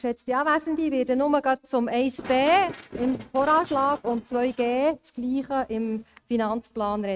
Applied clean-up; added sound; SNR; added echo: neural mask model RNNoise.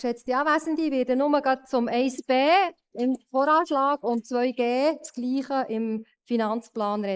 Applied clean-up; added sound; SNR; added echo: neural mask model Resemble Enhance denoiser.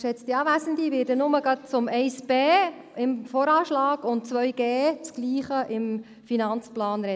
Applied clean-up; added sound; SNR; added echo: none; none; none; none.